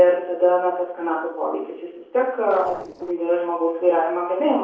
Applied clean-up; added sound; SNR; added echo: neural separator model SepFormer DNS4.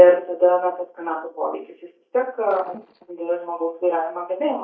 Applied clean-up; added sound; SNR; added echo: neural mask model DeepFilterNet 3.